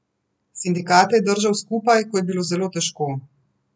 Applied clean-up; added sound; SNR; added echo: none; none; none; none.